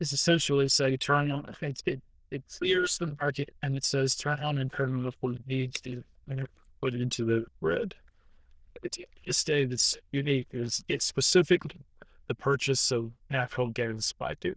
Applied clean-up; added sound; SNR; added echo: neural diffusion model UNIVERSE++.